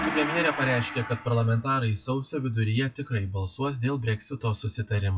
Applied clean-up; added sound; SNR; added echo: classical method WPE with log-MMSE.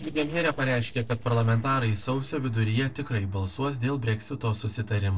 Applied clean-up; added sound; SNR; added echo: neural separator model SepFormer DNS4.